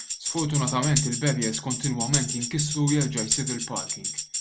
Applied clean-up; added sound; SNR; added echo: none; Tambourine; 2 dB; none.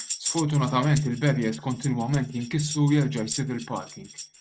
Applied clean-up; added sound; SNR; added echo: neural mask model RNNoise.